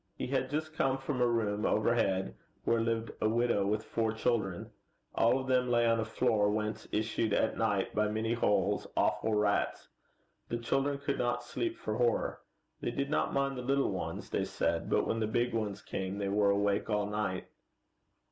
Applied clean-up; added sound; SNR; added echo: none; none; none; none.